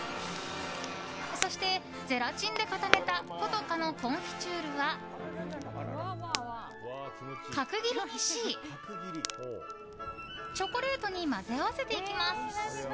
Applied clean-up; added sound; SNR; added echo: none; Crackle; 8 dB; none.